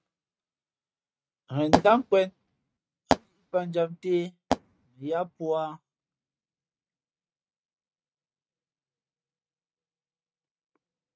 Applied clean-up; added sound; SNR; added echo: neural mask model RNNoise.